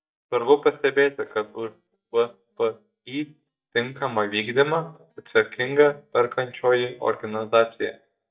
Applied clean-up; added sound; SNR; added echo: neural mask model DeepFilterNet 3.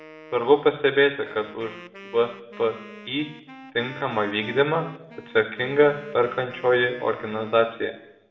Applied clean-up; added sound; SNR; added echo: none; Wind instrument, woodwind instrument; 20 dB; reverberation time 0.7 s.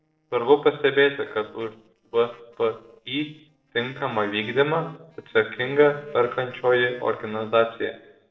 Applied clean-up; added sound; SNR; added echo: neural separator model SepFormer DNS4.